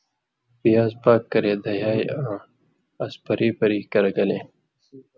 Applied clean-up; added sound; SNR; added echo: none; none; none; none.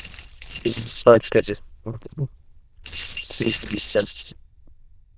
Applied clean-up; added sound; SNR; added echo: neural diffusion model UNIVERSE++.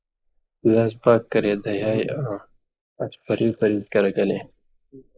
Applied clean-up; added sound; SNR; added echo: neural mask model Resemble Enhance denoiser.